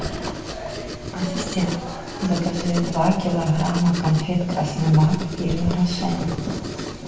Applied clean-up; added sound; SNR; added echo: none; Writing; 9 dB; reverberation time 0.6 s.